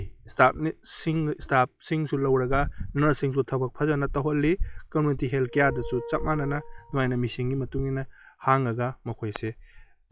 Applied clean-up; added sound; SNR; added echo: classical method log-MMSE.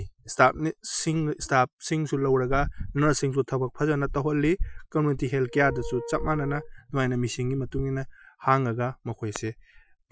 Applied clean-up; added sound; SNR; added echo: classical method Wiener filter.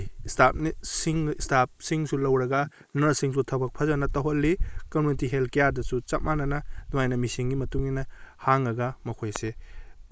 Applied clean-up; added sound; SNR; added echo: neural mask model Resemble Enhance denoiser.